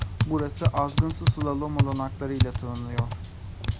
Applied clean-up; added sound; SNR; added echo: none; Typing; -4 dB; none.